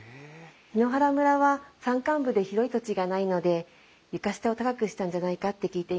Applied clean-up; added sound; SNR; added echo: none; none; none; none.